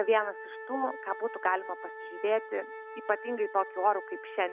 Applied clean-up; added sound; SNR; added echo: none; Wind instrument, woodwind instrument; 11 dB; none.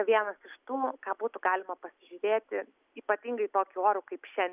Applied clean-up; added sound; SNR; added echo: none; none; none; none.